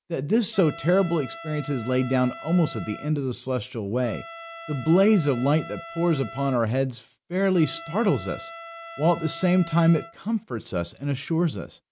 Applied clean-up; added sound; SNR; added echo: none; Trumpet; 16 dB; none.